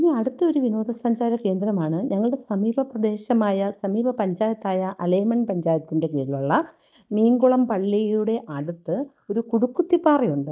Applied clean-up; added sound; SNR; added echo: neural mask model DeepFilterNet 3.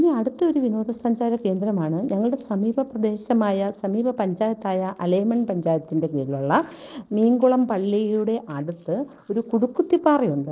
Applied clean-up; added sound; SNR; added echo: neural separator model SepFormer DNS4.